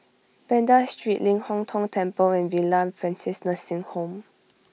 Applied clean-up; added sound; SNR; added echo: none; none; none; none.